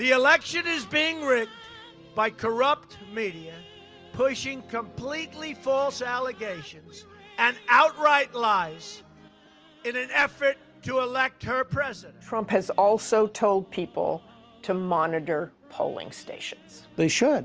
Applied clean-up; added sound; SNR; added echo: none; none; none; none.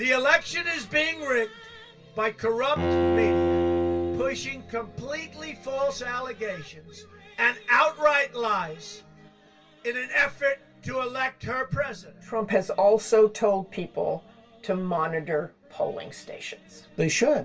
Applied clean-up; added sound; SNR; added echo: none; Bowed string instrument; 0 dB; reverberation time 0.1 s.